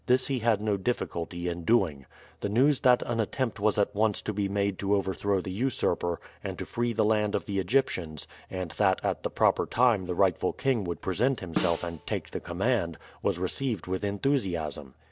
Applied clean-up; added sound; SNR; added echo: none; Snare drum; 10 dB; none.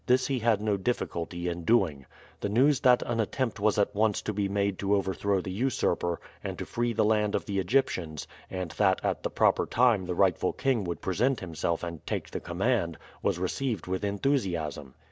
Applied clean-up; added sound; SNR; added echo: none; none; none; none.